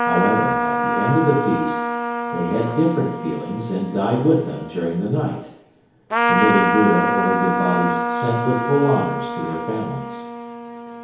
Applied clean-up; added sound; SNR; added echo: none; Trumpet; 1 dB; reverberation time 2.2 s.